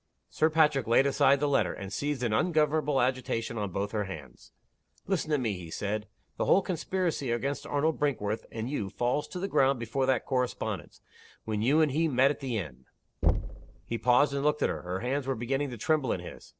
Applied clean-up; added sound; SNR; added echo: neural separator model SepFormer DNS4.